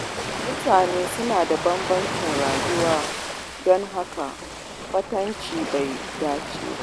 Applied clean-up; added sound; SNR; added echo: none; Ocean; 5 dB; none.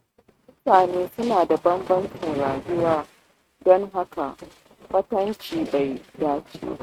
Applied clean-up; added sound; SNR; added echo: neural mask model RNNoise.